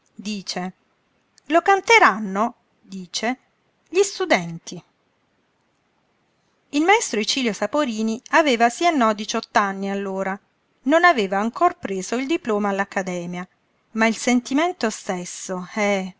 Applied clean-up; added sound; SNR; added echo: none; none; none; none.